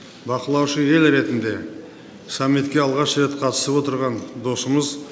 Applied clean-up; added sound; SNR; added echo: none; none; none; none.